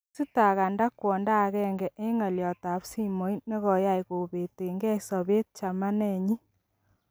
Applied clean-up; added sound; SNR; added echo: none; none; none; none.